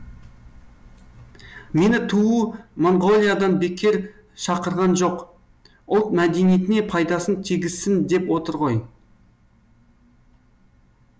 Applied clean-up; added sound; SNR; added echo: none; none; none; none.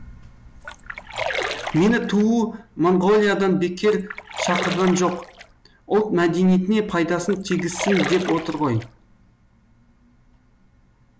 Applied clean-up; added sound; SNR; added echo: none; Splash, splatter; 8 dB; none.